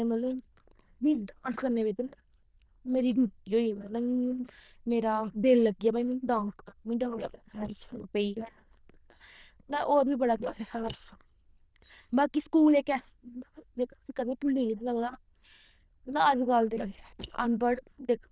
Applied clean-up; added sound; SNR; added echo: neural diffusion model UNIVERSE++.